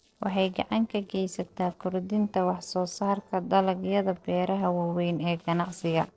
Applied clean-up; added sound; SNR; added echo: neural separator model SepFormer DNS4.